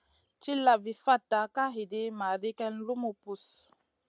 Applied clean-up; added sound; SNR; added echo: none; none; none; none.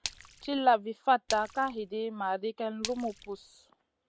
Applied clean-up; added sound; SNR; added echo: none; Splash, splatter; 14 dB; none.